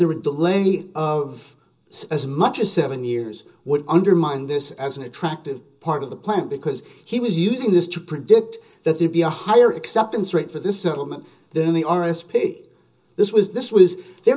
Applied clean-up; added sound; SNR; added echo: none; none; none; reverberation time 0.2 s.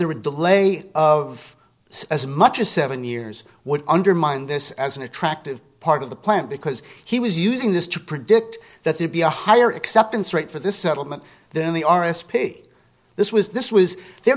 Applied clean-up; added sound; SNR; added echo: none; none; none; none.